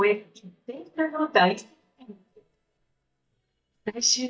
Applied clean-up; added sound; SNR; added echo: neural mask model DeepFilterNet 3.